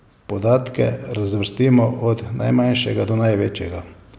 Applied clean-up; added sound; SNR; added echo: none; none; none; none.